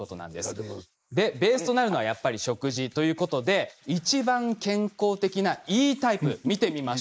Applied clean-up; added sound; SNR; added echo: neural mask model Resemble Enhance denoiser.